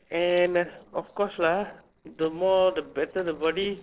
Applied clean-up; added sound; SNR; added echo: neural separator model SepFormer DNS4.